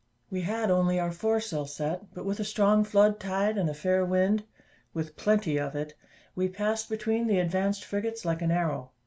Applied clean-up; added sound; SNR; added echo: none; none; none; none.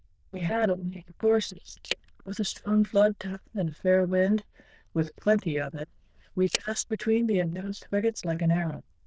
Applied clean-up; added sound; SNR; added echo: neural diffusion model UNIVERSE++.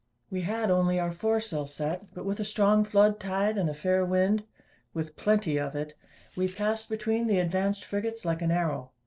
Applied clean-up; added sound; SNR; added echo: neural separator model SepFormer DNS4.